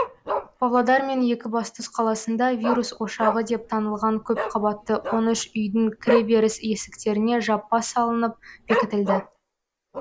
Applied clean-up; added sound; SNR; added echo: neural mask model Resemble Enhance denoiser.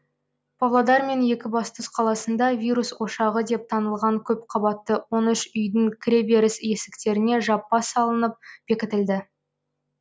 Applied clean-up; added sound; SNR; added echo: none; none; none; none.